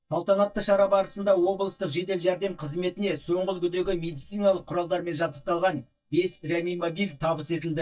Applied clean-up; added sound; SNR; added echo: neural mask model DeepFilterNet 3.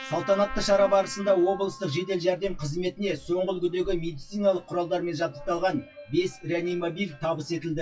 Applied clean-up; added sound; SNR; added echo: classical method WPE with log-MMSE.